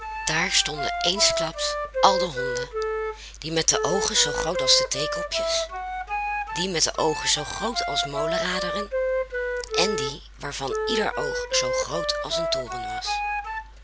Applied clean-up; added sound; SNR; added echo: none; Wind instrument, woodwind instrument; 1 dB; none.